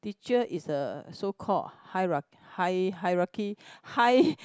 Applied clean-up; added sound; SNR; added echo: none; none; none; none.